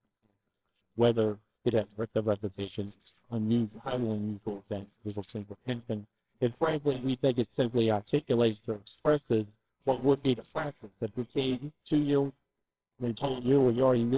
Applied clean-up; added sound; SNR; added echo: neural separator model SepFormer WHAMR!.